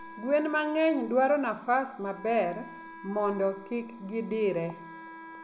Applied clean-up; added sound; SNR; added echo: none; Wind instrument, woodwind instrument; 18 dB; none.